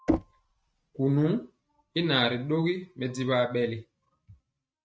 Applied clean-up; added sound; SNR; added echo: neural mask model RNNoise.